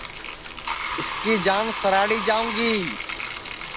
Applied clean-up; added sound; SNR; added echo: none; Bathtub (filling or washing); 5 dB; none.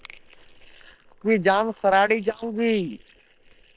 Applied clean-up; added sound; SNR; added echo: neural separator model SepFormer WHAM!.